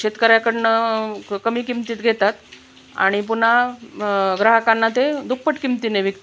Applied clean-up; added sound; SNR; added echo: none; none; none; none.